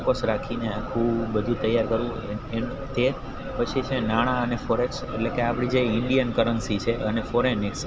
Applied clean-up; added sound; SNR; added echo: none; Boat, Water vehicle; 11 dB; none.